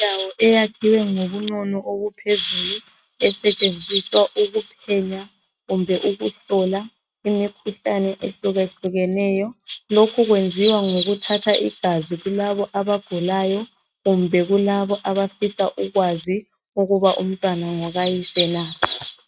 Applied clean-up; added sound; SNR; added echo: neural mask model RNNoise.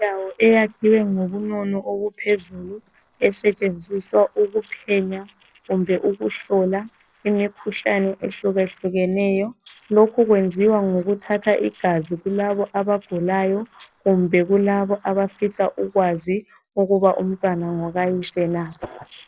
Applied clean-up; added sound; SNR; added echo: neural separator model SepFormer DNS4.